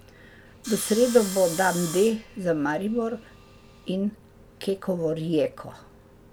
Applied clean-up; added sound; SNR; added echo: none; Sawing; 12 dB; none.